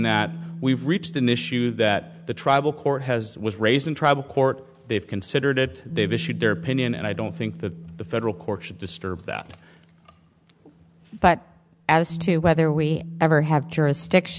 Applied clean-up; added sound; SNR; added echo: none; Bass guitar; 14 dB; none.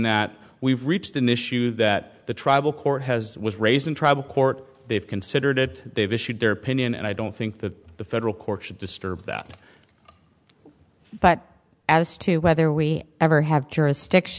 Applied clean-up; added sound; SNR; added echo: none; none; none; none.